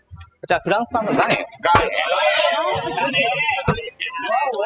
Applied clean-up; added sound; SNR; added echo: classical method spectral subtraction.